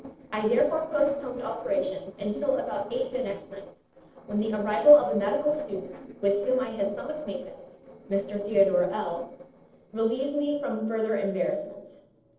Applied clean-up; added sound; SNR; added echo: neural separator model SepFormer DNS4.